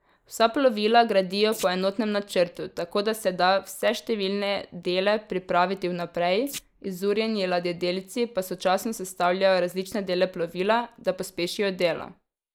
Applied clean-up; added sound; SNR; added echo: neural mask model Resemble Enhance denoiser.